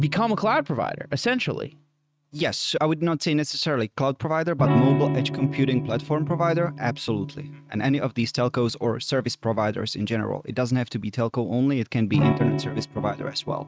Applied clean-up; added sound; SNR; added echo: neural mask model RNNoise.